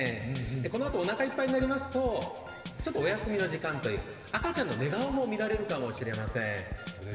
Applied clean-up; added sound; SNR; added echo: none; Drum kit; 12 dB; reverberation time 2.1 s.